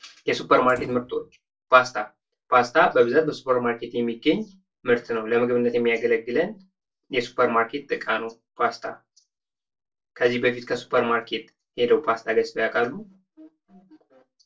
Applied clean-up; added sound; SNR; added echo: neural separator model SepFormer DNS4.